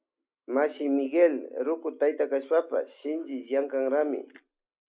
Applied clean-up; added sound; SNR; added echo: neural mask model Resemble Enhance denoiser.